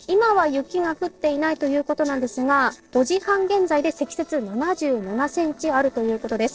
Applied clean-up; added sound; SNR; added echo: neural separator model SepFormer DNS4.